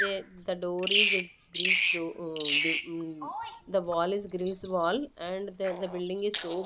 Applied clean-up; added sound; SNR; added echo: none; Bird vocalization, bird call, bird song; -1 dB; none.